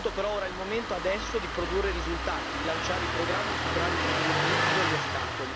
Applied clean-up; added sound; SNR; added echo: none; Engine starting; -3 dB; none.